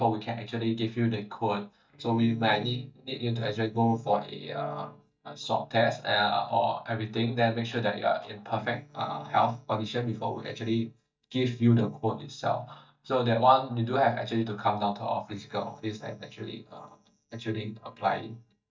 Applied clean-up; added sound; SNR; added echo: neural mask model DeepFilterNet 3.